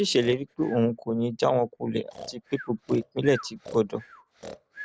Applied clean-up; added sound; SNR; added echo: none; Breathing; 17 dB; none.